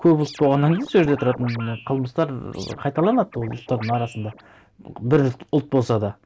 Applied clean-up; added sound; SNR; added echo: neural mask model Resemble Enhance denoiser.